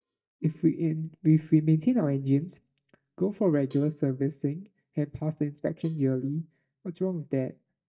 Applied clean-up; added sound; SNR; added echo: neural mask model DeepFilterNet 3.